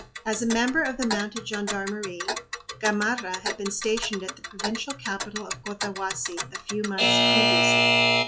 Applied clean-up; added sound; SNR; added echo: classical method log-MMSE.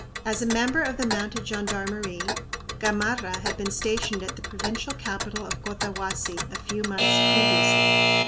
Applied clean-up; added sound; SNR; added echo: none; Alarm / Clock; -3 dB; none.